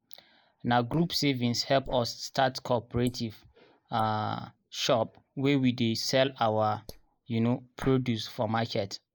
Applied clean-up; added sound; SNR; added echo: neural mask model Resemble Enhance denoiser.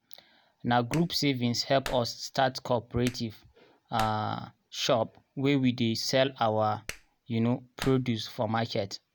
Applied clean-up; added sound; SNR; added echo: none; Clapping; 16 dB; none.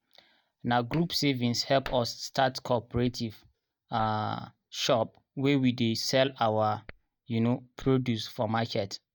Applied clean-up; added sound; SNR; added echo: neural mask model DeepFilterNet 3.